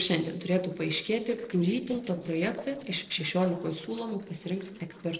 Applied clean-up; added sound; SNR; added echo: neural separator model SepFormer DNS4.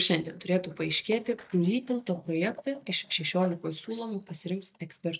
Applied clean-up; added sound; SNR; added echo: neural mask model DeepFilterNet 3.